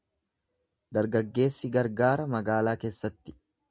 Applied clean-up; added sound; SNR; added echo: none; none; none; none.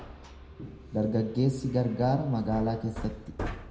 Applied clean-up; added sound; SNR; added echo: none; Hammer; 11 dB; reverberation time 0.8 s.